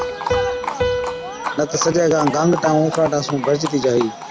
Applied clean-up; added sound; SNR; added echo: none; Livestock, farm animals, working animals + Piano; 5 dB; none.